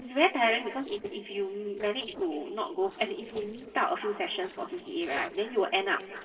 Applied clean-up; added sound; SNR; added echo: neural separator model SepFormer DNS4.